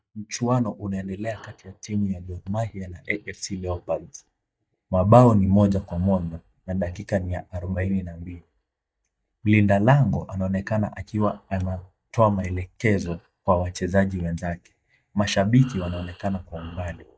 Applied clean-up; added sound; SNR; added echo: neural mask model DeepFilterNet 3.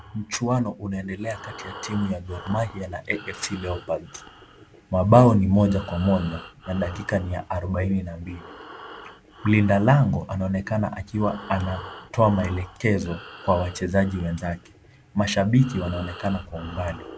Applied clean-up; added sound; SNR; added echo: none; Breathing; 18 dB; none.